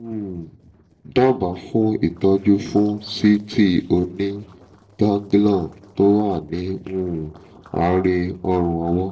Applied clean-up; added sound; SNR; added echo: neural separator model SepFormer DNS4.